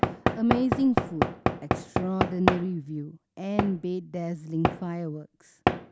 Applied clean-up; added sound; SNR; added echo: none; Knock / Wood; -1 dB; none.